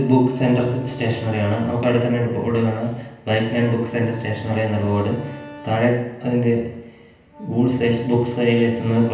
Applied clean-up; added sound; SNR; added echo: none; Wind instrument, woodwind instrument; 20 dB; reverberation time 0.9 s.